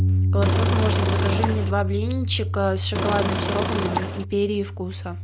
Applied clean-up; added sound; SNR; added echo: none; Engine / Car + Bass guitar; -4 dB; none.